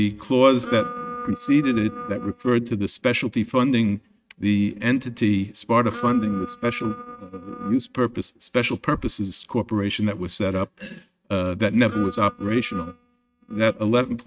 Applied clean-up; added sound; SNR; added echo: neural mask model RNNoise.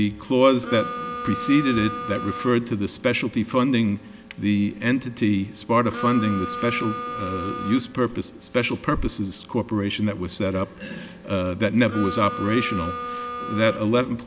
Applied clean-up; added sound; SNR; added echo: none; Harmonica; 8 dB; none.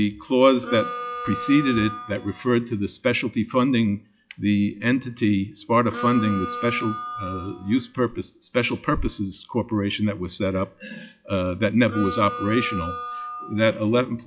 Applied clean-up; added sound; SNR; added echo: classical method log-MMSE.